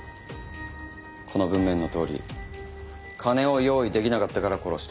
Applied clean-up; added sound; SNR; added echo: none; none; none; none.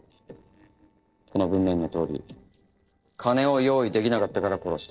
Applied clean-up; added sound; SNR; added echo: neural separator model SepFormer DNS4.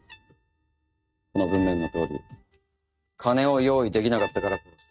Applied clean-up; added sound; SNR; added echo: neural mask model RNNoise.